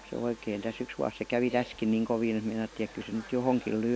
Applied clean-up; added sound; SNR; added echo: none; Domestic sounds, home sounds; 20 dB; none.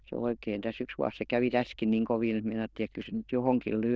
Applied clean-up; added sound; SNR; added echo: neural diffusion model UNIVERSE++.